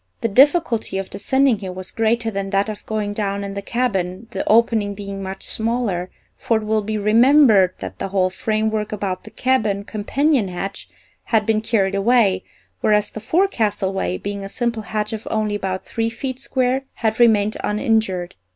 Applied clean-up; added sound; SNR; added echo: none; none; none; none.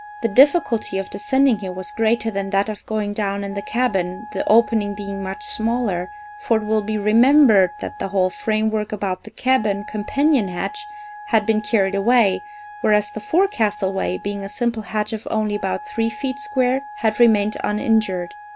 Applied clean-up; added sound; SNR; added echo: none; Wind instrument, woodwind instrument; 17 dB; none.